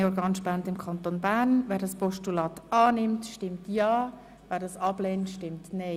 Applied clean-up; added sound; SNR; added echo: none; none; none; none.